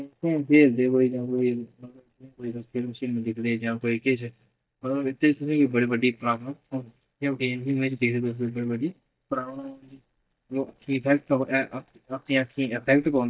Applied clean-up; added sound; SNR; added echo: neural mask model DeepFilterNet 3.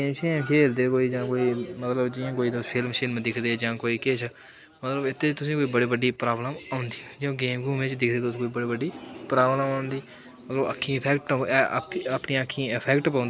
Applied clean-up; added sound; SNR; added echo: none; none; none; none.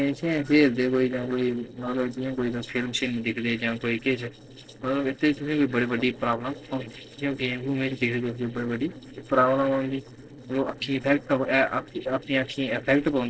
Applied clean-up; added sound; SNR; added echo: neural separator model SepFormer DNS4.